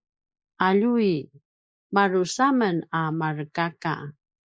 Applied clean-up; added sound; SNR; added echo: neural mask model Resemble Enhance denoiser.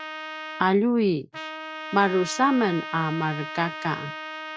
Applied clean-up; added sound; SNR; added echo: none; Trumpet; 11 dB; none.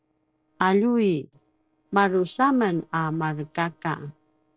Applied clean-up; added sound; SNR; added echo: neural separator model SepFormer DNS4.